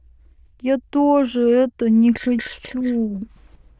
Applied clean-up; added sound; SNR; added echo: neural diffusion model UNIVERSE++.